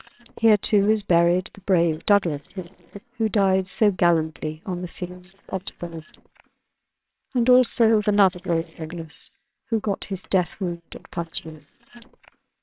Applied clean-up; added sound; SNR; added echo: neural separator model SepFormer WHAMR!.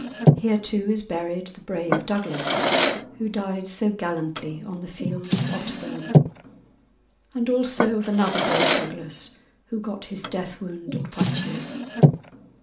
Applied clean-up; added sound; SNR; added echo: none; Drawer open or close; -3 dB; reverberation time 0.4 s.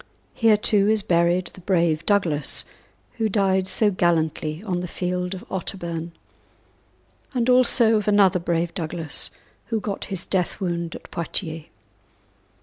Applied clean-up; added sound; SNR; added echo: none; none; none; none.